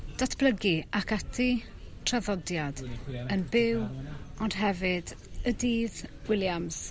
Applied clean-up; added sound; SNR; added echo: none; Walk, footsteps; 14 dB; none.